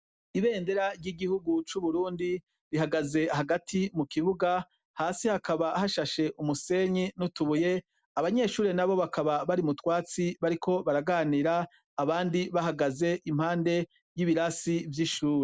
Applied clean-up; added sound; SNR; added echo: none; none; none; none.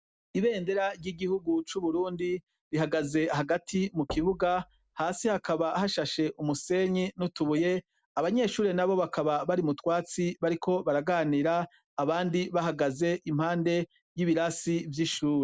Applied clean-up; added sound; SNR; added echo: none; Knock / Wood / Percussion; 17 dB; none.